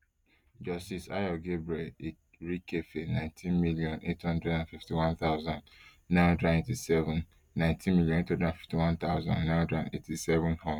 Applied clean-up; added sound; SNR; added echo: none; none; none; none.